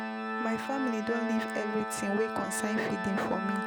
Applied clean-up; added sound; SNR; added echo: none; Organ; 2 dB; none.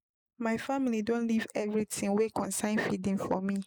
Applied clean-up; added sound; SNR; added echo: neural mask model Resemble Enhance denoiser.